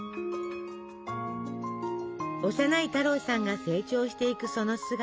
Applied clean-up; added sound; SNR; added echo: none; none; none; none.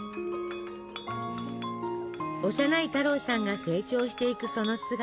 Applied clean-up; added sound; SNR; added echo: none; Chink, clink; 17 dB; none.